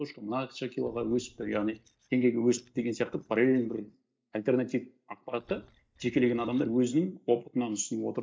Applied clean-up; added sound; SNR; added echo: neural mask model DeepFilterNet 3.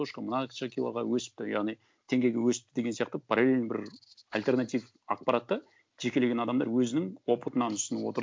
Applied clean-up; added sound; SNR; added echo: none; none; none; none.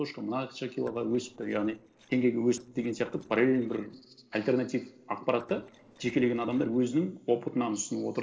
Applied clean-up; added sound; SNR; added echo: neural separator model SepFormer DNS4.